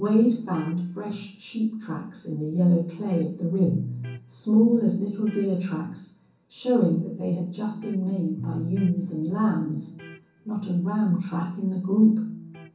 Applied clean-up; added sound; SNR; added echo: none; Electric guitar; 16 dB; reverberation time 0.6 s.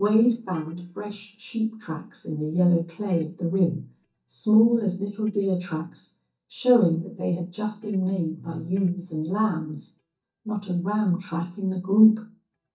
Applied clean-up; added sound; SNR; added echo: neural mask model DeepFilterNet 3.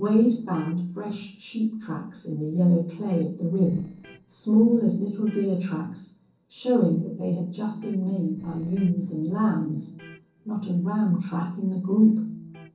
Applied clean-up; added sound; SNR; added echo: neural separator model SepFormer DNS4.